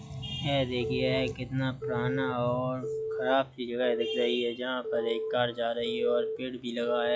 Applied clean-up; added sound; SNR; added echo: classical method log-MMSE.